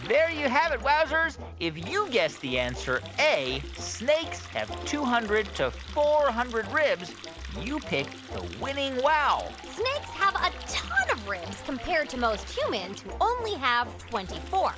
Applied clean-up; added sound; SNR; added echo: none; Water tap, faucet; 18 dB; none.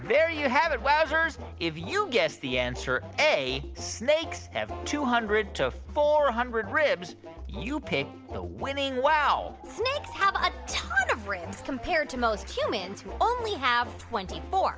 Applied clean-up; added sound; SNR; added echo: none; none; none; none.